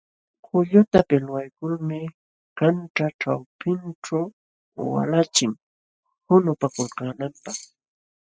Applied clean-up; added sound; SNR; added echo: classical method spectral subtraction.